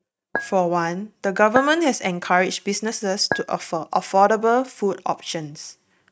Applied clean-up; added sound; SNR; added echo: neural mask model RNNoise.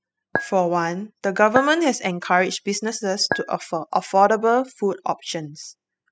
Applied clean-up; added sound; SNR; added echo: classical method spectral subtraction.